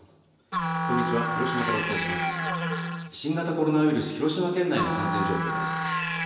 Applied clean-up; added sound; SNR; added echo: none; Musical instrument; 1 dB; reverberation time 1.0 s.